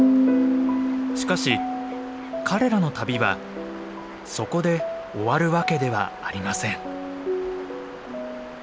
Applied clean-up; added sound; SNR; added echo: none; Piano; 2 dB; none.